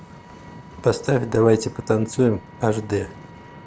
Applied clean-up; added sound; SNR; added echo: none; Vehicle; 19 dB; none.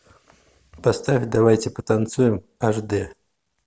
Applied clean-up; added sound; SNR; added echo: none; none; none; none.